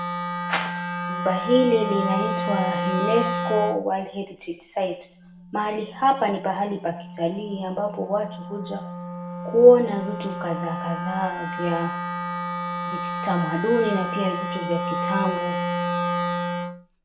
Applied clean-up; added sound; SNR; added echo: none; Wind instrument, woodwind instrument; 4 dB; reverberation time 0.5 s.